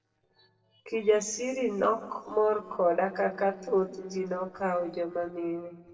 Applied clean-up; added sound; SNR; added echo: neural separator model SepFormer DNS4.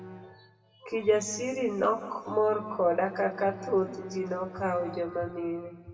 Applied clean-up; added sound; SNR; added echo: none; Bowed string instrument; 18 dB; reverberation time 1.5 s.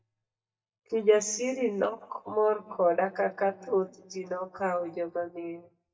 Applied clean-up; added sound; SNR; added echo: neural mask model DeepFilterNet 3.